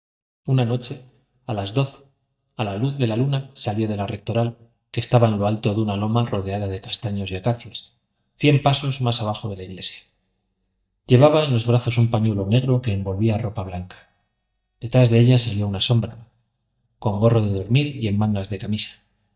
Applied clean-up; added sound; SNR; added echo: neural mask model DeepFilterNet 3.